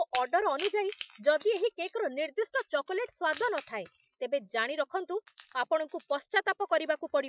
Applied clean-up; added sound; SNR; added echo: classical method Wiener filter.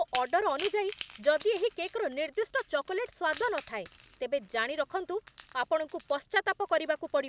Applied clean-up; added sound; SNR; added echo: none; Crack / Crackle; 18 dB; none.